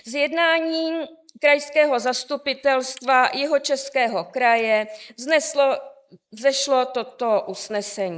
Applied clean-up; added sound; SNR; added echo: neural mask model Resemble Enhance denoiser.